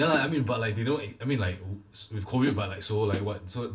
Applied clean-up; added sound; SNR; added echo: none; Snare drum; 11 dB; reverberation time 0.2 s.